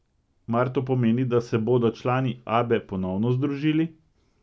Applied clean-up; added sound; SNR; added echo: none; none; none; none.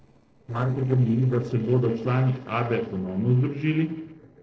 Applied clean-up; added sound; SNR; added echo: neural separator model SepFormer DNS4.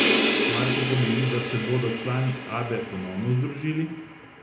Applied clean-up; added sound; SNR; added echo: none; Crash cymbal; 0 dB; reverberation time 0.7 s.